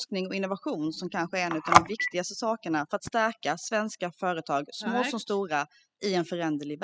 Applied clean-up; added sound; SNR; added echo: classical method spectral subtraction.